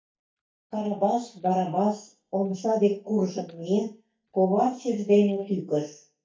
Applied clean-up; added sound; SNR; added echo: neural mask model DeepFilterNet 3.